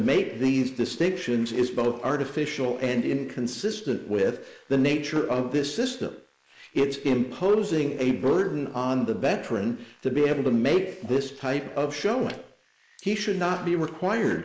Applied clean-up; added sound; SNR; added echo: neural mask model Resemble Enhance denoiser.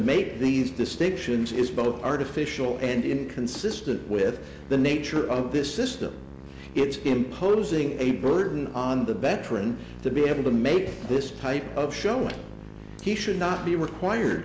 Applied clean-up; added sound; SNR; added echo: none; Musical instrument; 17 dB; none.